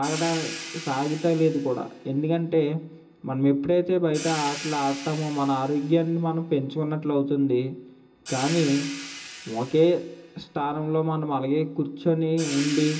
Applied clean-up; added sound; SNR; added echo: none; Hi-hat; 15 dB; reverberation time 0.2 s.